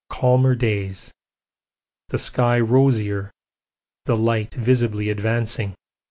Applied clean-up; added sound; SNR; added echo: none; none; none; none.